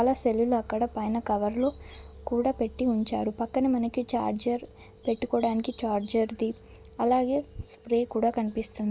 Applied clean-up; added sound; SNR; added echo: none; none; none; none.